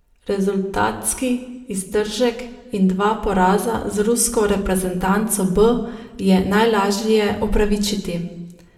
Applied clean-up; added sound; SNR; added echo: none; none; none; reverberation time 0.7 s.